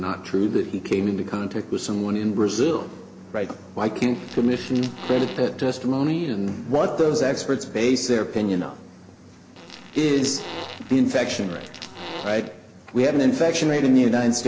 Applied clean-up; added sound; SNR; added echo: none; Fart; 15 dB; reverberation time 1.1 s.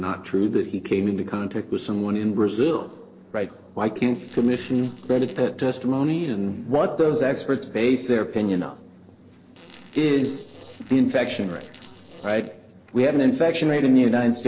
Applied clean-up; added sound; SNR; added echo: neural separator model SepFormer DNS4.